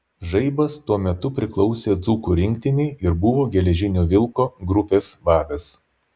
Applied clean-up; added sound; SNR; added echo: none; none; none; none.